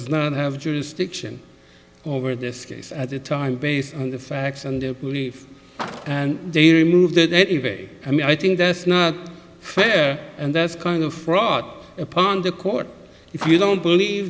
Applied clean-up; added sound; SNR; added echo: none; Car; 16 dB; none.